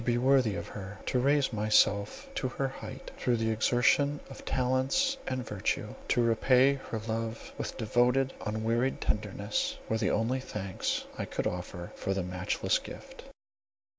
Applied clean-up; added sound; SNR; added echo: none; none; none; none.